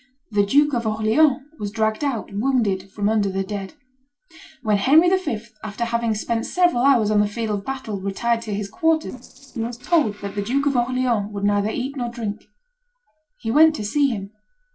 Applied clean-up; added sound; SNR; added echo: neural separator model SepFormer DNS4.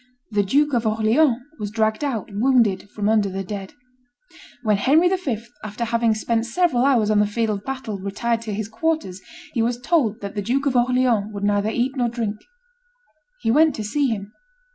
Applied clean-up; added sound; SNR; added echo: none; none; none; none.